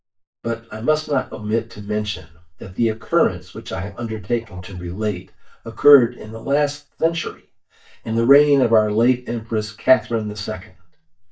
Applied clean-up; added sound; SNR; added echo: neural mask model DeepFilterNet 3.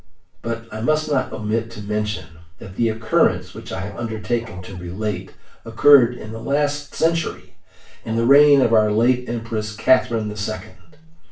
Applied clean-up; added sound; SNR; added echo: none; Bark; 19 dB; reverberation time 0.3 s.